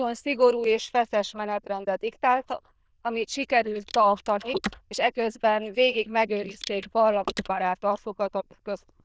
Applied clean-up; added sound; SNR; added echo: neural diffusion model UNIVERSE++.